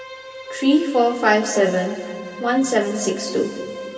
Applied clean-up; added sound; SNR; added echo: none; Bowed string instrument; 13 dB; reverberation time 2.4 s.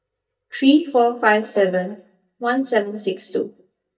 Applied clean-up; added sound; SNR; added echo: neural mask model DeepFilterNet 3.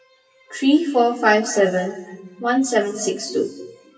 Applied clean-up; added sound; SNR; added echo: classical method WPE with log-MMSE.